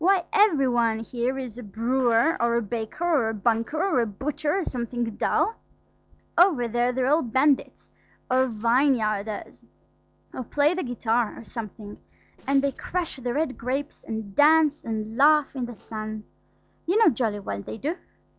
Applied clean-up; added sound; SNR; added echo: neural separator model SepFormer DNS4.